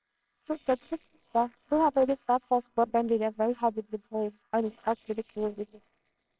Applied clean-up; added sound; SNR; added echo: neural separator model SepFormer WHAMR!.